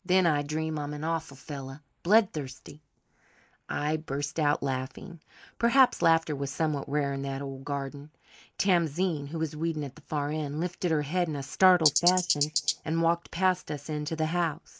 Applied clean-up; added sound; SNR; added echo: neural mask model Resemble Enhance denoiser.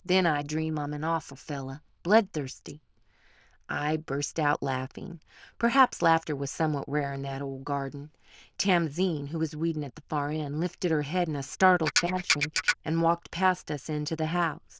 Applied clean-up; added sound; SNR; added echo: neural diffusion model UNIVERSE++.